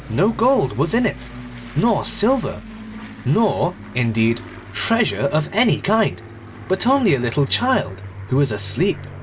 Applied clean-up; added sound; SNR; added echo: none; Aircraft; 14 dB; none.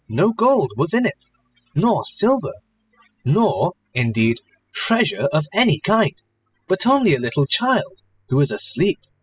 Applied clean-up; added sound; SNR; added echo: classical method spectral subtraction.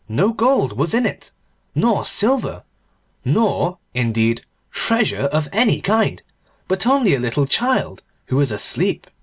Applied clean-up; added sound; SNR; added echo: none; none; none; none.